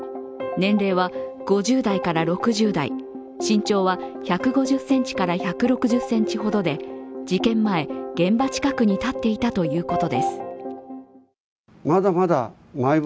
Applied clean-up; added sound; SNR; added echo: none; none; none; none.